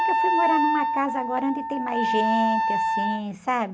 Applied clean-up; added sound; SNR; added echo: none; Wind instrument, woodwind instrument; -3 dB; none.